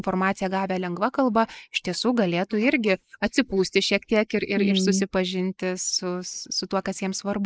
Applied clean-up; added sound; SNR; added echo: neural mask model Resemble Enhance denoiser.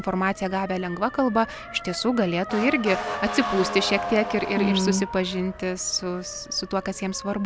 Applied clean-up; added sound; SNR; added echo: none; Motor vehicle (road) / Siren; 9 dB; none.